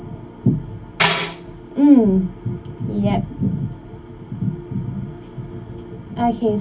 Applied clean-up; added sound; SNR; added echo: none; Tambourine; 4 dB; reverberation time 0.3 s.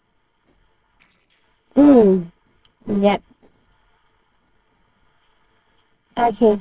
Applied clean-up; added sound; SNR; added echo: neural separator model SepFormer WHAMR!.